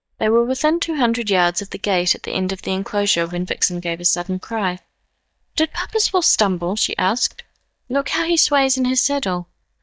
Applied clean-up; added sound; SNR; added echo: neural mask model DeepFilterNet 3.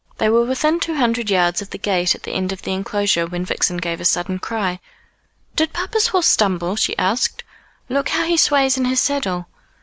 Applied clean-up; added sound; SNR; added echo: none; none; none; none.